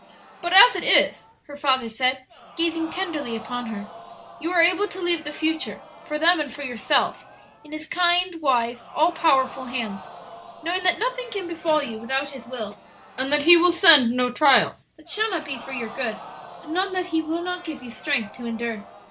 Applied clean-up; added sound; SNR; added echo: none; Crowd; 18 dB; none.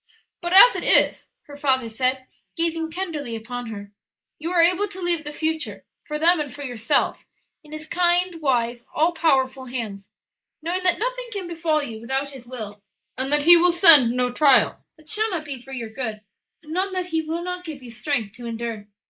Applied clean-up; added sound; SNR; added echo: neural mask model Resemble Enhance denoiser.